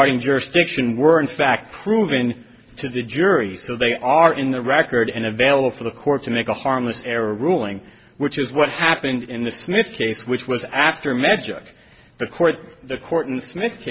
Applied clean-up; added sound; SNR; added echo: none; none; none; none.